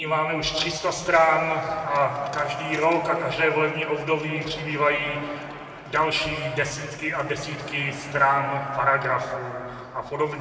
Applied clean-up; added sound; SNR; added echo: none; Crowd; 18 dB; reverberation time 2.4 s.